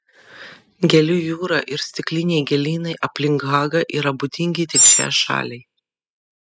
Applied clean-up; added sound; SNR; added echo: classical method spectral subtraction.